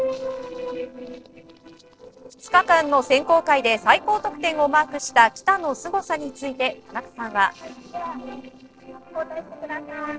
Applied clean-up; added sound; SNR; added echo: neural separator model SepFormer DNS4.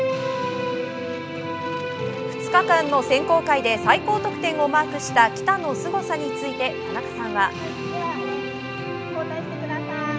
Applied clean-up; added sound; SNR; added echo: none; none; none; none.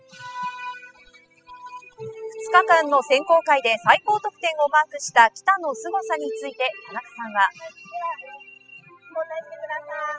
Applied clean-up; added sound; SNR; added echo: classical method spectral subtraction.